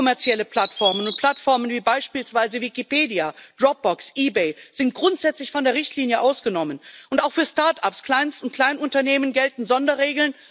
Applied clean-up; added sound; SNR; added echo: none; Chirp, tweet; 2 dB; none.